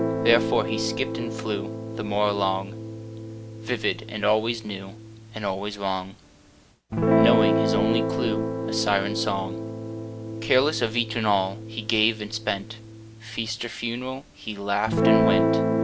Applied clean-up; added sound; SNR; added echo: none; Guitar; -1 dB; none.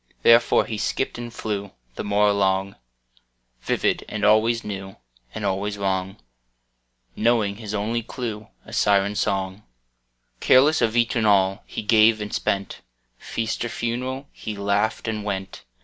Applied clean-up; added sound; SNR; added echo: none; none; none; none.